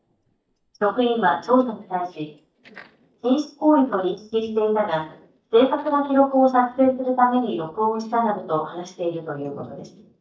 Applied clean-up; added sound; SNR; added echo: neural mask model DeepFilterNet 3.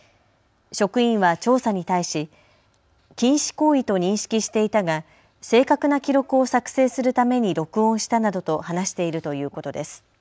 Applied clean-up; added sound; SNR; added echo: none; none; none; none.